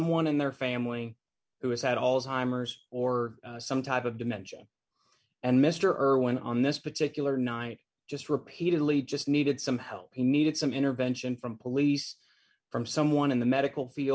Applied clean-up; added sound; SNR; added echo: none; none; none; none.